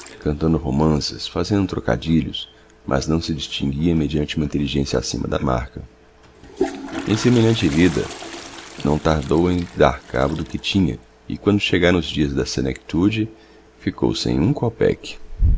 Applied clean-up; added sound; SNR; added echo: none; Toilet flush; 11 dB; none.